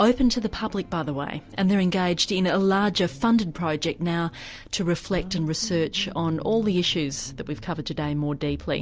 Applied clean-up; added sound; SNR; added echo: none; none; none; none.